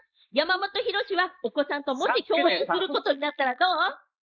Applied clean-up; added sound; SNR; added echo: neural mask model Resemble Enhance denoiser.